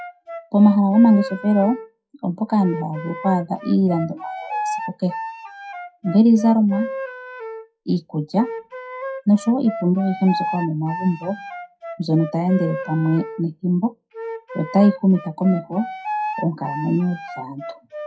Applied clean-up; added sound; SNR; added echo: classical method WPE with log-MMSE.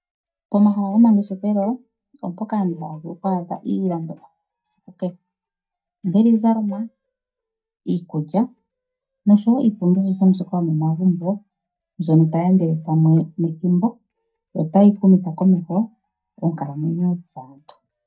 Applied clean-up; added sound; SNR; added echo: neural mask model DeepFilterNet 3.